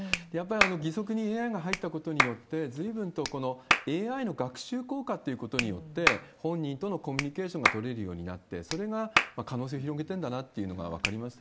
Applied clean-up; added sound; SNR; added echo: none; Clapping; 1 dB; none.